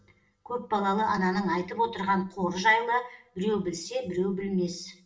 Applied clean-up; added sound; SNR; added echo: none; none; none; reverberation time 0.4 s.